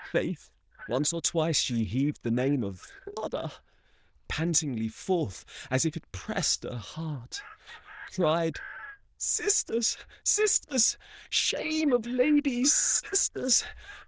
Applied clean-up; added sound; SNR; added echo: neural diffusion model UNIVERSE++.